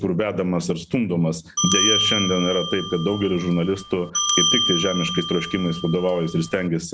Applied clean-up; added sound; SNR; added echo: none; Bell; 2 dB; none.